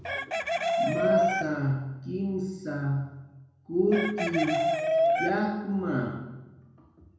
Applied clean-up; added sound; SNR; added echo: none; Chicken, rooster; -1 dB; reverberation time 1.0 s.